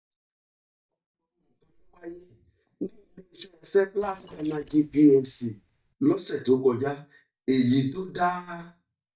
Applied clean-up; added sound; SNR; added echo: neural mask model DeepFilterNet 3.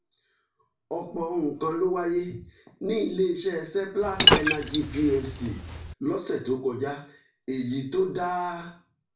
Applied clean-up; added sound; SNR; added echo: none; Liquid; -4 dB; reverberation time 0.3 s.